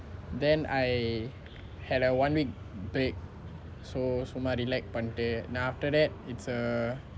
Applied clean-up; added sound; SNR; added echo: none; none; none; none.